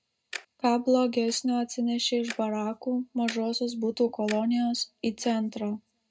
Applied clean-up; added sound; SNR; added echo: none; Tick-tock; 19 dB; reverberation time 0.2 s.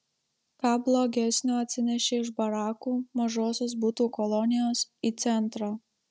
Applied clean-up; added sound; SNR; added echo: none; none; none; none.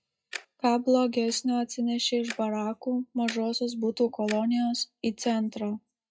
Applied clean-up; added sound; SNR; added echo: classical method WPE with log-MMSE.